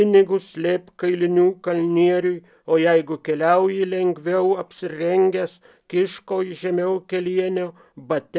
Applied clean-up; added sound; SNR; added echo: none; none; none; none.